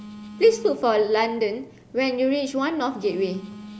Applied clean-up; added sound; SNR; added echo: none; Telephone; 19 dB; none.